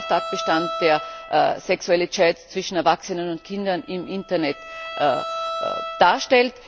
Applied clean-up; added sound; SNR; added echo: none; Bowed string instrument; 10 dB; none.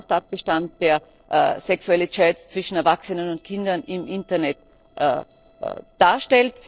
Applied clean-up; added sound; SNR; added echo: neural separator model SepFormer DNS4.